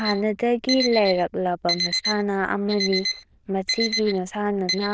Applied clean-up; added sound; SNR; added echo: neural diffusion model UNIVERSE++.